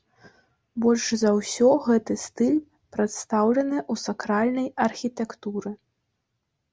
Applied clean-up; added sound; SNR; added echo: none; none; none; none.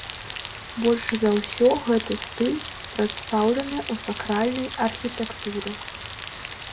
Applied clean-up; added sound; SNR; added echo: none; Rain; 6 dB; reverberation time 0.2 s.